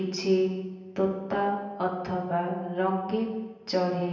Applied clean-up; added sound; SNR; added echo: none; none; none; reverberation time 1.0 s.